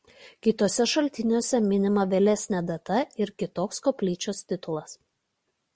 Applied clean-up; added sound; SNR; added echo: none; none; none; none.